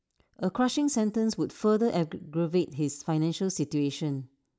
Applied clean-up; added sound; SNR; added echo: none; none; none; none.